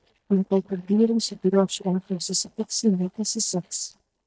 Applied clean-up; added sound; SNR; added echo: neural mask model DeepFilterNet 3.